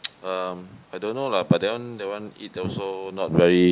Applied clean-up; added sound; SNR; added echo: none; none; none; none.